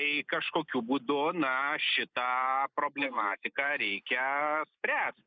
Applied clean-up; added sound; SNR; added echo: neural mask model Resemble Enhance denoiser.